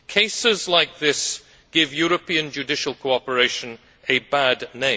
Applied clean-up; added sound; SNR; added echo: none; none; none; none.